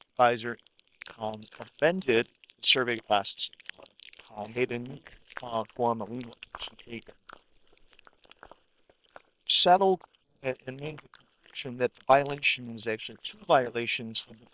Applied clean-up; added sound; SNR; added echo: neural separator model SepFormer WHAM!.